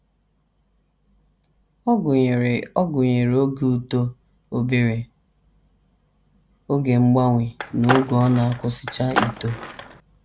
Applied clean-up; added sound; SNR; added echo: none; Skateboard; 6 dB; none.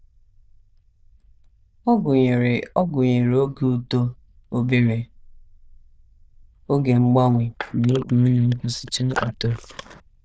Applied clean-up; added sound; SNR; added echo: neural diffusion model UNIVERSE++.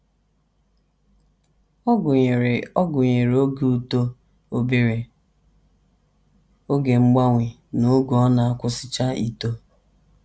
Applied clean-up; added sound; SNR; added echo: none; none; none; none.